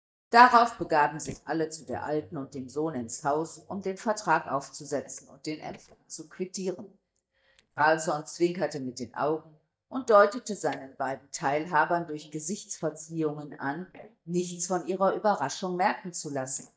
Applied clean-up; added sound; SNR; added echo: neural mask model DeepFilterNet 3.